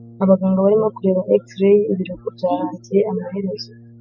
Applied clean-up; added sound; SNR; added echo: classical method spectral subtraction.